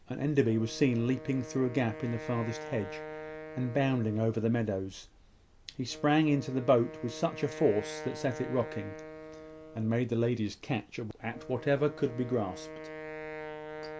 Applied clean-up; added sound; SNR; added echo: none; Wind instrument, woodwind instrument; 13 dB; none.